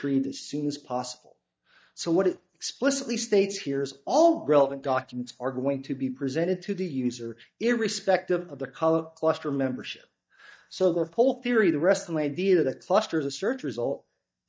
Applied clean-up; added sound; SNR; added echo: neural mask model DeepFilterNet 3.